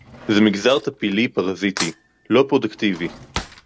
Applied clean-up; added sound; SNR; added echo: none; Cutlery, silverware / Drawer open or close; 15 dB; none.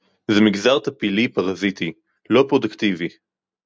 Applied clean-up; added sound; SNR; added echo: none; none; none; none.